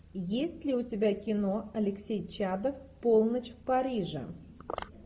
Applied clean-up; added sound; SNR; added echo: none; none; none; none.